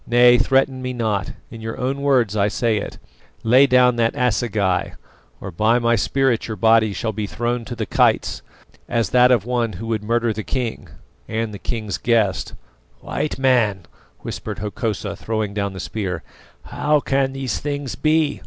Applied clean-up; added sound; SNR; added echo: none; none; none; none.